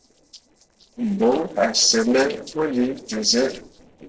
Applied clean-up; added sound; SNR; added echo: neural separator model SepFormer DNS4.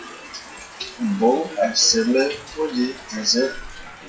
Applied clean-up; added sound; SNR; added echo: classical method WPE with log-MMSE.